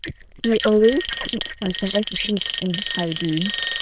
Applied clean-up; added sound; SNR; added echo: neural diffusion model UNIVERSE++.